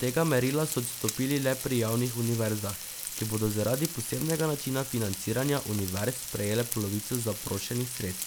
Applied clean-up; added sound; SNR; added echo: none; Frying (food); 8 dB; none.